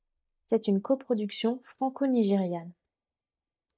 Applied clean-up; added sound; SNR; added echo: neural mask model DeepFilterNet 3.